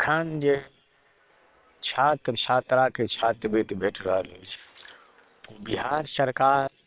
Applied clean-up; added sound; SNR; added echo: neural separator model SepFormer WHAM!.